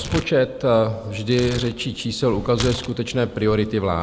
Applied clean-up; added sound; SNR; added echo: none; Tearing; 13 dB; none.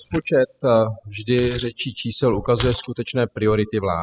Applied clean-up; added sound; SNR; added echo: classical method spectral subtraction.